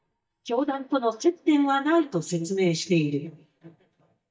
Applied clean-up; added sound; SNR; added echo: neural mask model DeepFilterNet 3.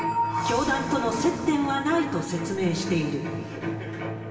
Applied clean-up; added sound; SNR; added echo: none; Bell; 8 dB; reverberation time 2.4 s.